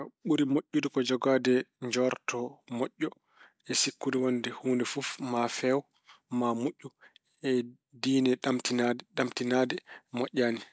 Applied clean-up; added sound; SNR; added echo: none; none; none; none.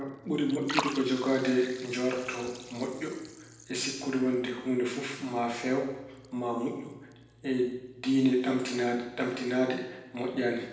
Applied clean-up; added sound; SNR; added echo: none; Liquid; 14 dB; reverberation time 0.9 s.